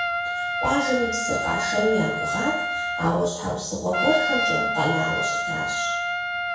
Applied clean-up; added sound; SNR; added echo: none; Trumpet; 0 dB; reverberation time 0.6 s.